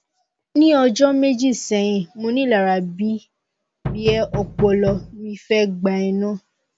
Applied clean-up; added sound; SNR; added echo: none; Knock; 8 dB; none.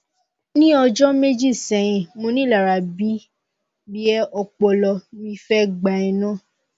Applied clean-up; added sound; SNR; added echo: none; none; none; none.